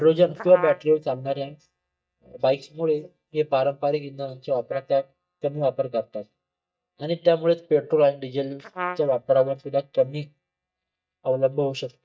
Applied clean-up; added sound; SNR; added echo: neural mask model DeepFilterNet 3.